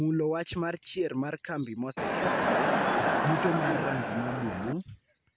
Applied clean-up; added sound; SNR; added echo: none; Crowd; -4 dB; none.